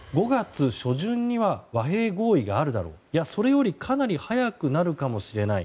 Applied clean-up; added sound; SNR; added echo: none; none; none; none.